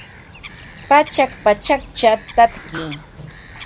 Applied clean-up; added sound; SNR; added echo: none; Sliding door + Bird vocalization, bird call, bird song; 18 dB; none.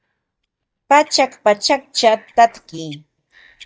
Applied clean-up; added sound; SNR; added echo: neural mask model DeepFilterNet 3.